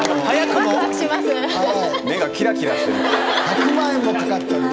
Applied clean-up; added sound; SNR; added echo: none; Plucked string instrument; 3 dB; none.